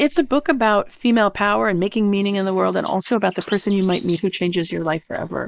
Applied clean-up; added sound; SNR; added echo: neural mask model Resemble Enhance denoiser.